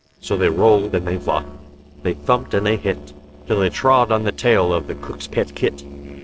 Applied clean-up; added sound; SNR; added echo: neural separator model SepFormer DNS4.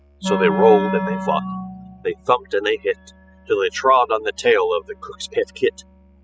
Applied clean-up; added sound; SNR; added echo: classical method spectral subtraction.